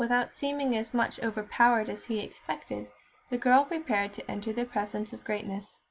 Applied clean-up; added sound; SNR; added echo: none; none; none; none.